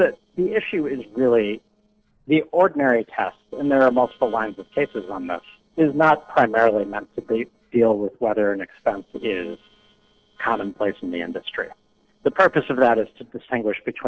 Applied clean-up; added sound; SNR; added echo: neural separator model SepFormer DNS4.